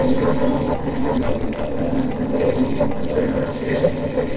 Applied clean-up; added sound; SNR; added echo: neural separator model SepFormer DNS4.